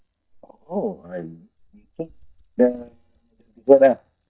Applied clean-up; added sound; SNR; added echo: neural mask model DeepFilterNet 3.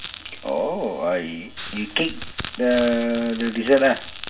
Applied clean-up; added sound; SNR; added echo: none; Crackle; 14 dB; reverberation time 0.3 s.